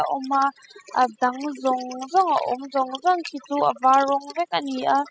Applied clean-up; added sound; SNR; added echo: classical method spectral subtraction.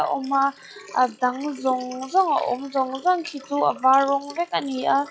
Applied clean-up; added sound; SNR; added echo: classical method log-MMSE.